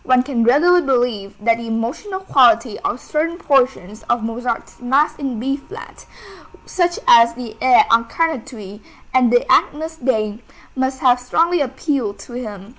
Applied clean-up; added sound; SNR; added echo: none; none; none; none.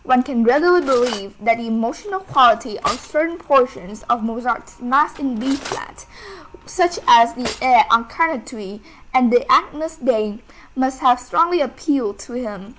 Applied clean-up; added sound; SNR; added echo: none; Cutlery, silverware; 18 dB; none.